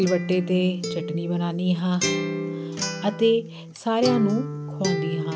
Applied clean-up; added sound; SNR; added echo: none; Acoustic guitar; 5 dB; none.